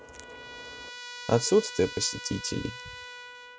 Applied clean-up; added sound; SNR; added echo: none; Trumpet; 12 dB; none.